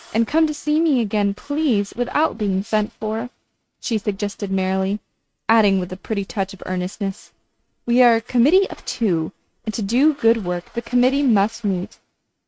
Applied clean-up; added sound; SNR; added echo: neural mask model RNNoise.